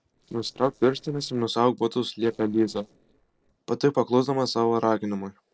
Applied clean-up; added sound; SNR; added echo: neural separator model SepFormer DNS4.